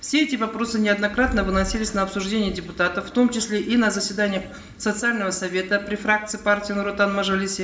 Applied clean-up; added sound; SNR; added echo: none; none; none; reverberation time 0.6 s.